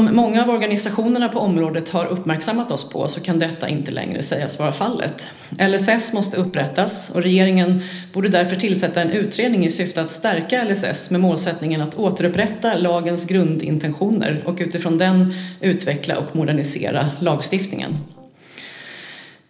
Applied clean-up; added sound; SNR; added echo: neural separator model SepFormer DNS4.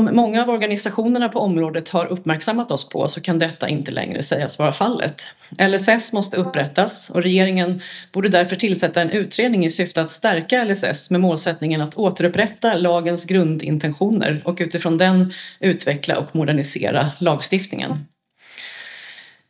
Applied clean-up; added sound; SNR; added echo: neural mask model DeepFilterNet 3.